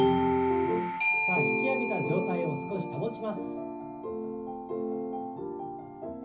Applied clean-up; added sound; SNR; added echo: none; Doorbell; 4 dB; reverberation time 0.5 s.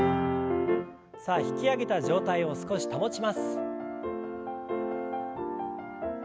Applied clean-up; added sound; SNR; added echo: none; none; none; none.